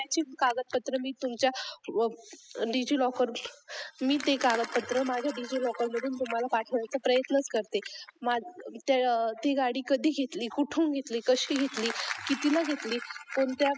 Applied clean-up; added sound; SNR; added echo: classical method spectral subtraction.